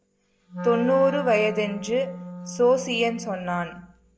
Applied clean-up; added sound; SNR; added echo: none; Wind instrument, woodwind instrument; 10 dB; none.